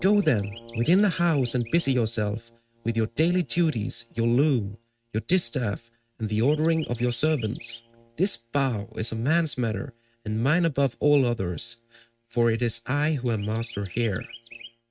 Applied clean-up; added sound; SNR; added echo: neural mask model RNNoise.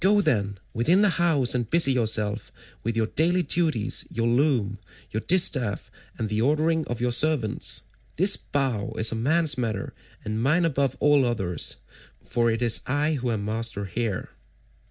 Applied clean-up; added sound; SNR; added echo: none; none; none; none.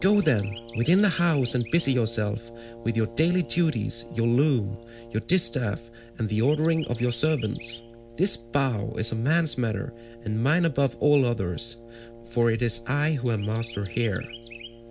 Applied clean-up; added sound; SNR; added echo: none; Brass instrument + Chirp, tweet; 17 dB; none.